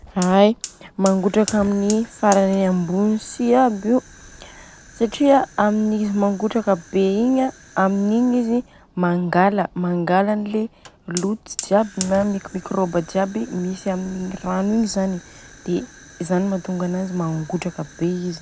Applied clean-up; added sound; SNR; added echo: none; Fire; 17 dB; none.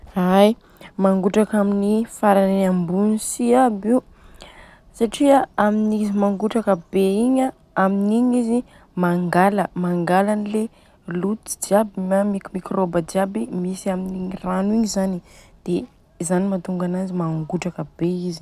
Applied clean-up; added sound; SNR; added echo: none; none; none; none.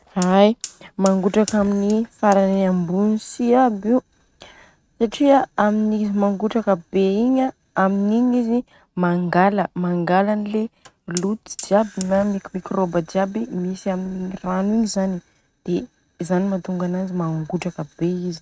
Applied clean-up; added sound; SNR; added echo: neural mask model RNNoise.